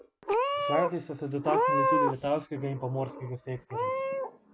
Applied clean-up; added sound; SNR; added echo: none; Meow / Purr; -3 dB; none.